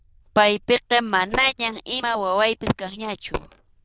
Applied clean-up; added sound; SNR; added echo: neural diffusion model UNIVERSE++.